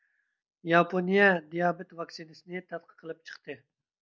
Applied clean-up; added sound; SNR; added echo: none; none; none; none.